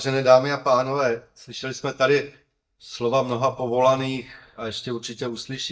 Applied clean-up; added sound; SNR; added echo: neural mask model DeepFilterNet 3.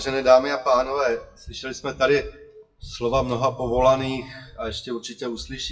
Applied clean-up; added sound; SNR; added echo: classical method WPE with log-MMSE.